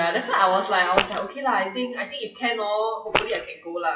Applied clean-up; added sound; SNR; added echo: classical method WPE with log-MMSE.